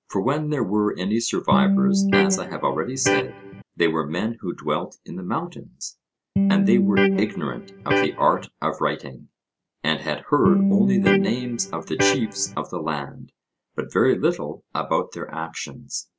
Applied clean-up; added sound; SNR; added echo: none; Electric guitar; -4 dB; none.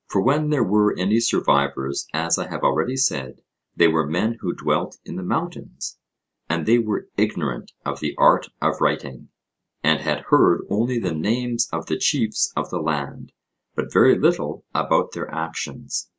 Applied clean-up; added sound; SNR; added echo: none; none; none; none.